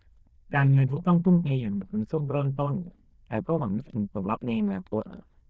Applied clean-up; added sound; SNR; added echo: neural diffusion model UNIVERSE++.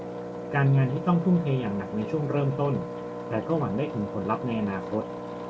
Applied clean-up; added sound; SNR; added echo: none; Engine; 8 dB; none.